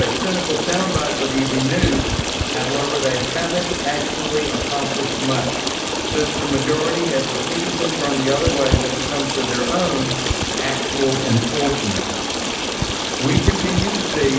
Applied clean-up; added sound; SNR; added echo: none; Stream; -1 dB; reverberation time 0.8 s.